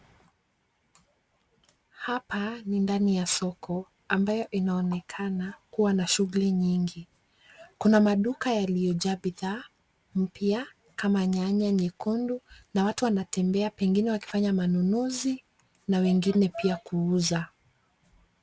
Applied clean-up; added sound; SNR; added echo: none; none; none; none.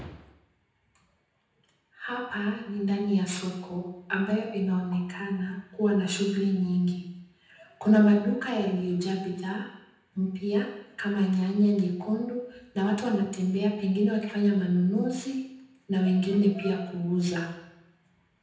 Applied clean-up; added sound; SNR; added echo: none; none; none; reverberation time 0.9 s.